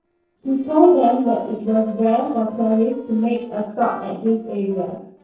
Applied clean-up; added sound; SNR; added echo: neural separator model SepFormer DNS4.